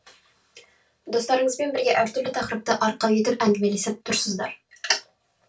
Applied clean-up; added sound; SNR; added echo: none; none; none; reverberation time 0.2 s.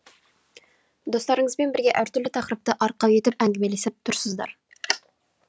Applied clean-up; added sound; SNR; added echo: none; none; none; none.